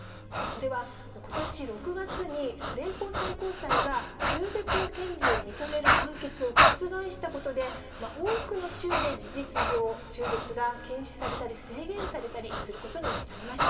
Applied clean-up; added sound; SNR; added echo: none; Breathing; -3 dB; reverberation time 2.3 s.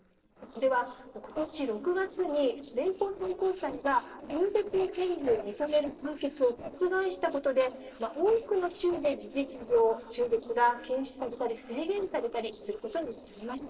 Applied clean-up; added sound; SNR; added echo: neural separator model SepFormer DNS4.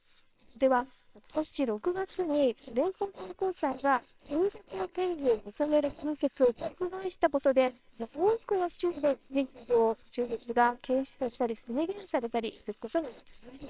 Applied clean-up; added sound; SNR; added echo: neural separator model SepFormer WHAMR!.